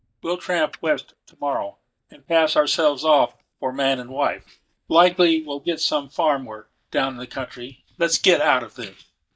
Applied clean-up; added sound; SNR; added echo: neural mask model DeepFilterNet 3.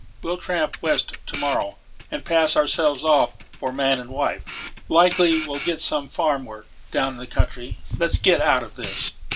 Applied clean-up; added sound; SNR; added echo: none; Camera; 7 dB; reverberation time 0.2 s.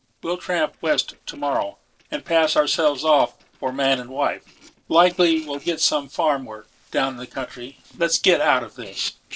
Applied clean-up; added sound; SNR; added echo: neural separator model SepFormer DNS4.